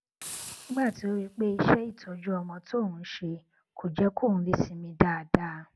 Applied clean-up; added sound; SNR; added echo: none; Hiss; 16 dB; none.